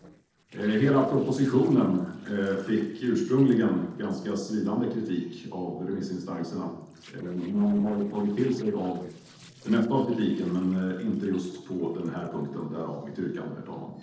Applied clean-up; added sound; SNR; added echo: neural separator model SepFormer DNS4.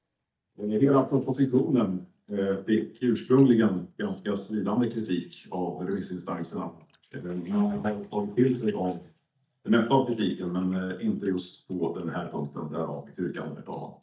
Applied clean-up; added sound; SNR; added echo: neural mask model DeepFilterNet 3.